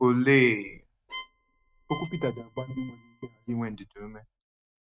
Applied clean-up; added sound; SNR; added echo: neural mask model RNNoise.